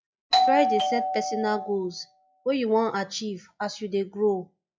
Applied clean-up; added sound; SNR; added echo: classical method log-MMSE.